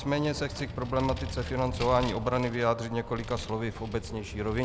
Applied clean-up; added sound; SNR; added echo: none; Vehicle + Crowd / Fireworks; 9 dB; none.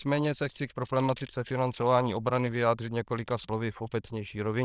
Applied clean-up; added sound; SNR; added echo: neural diffusion model UNIVERSE++.